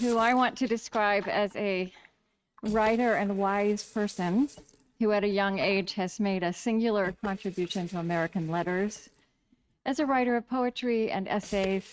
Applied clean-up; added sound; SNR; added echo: neural mask model RNNoise.